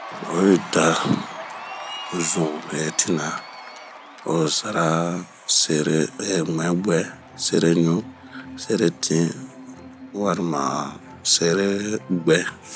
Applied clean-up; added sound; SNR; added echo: none; Cheering; 16 dB; none.